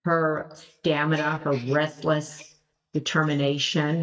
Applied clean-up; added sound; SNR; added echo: neural mask model DeepFilterNet 3.